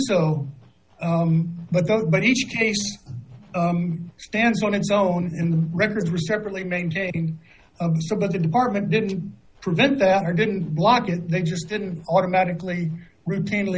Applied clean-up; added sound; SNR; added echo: none; none; none; none.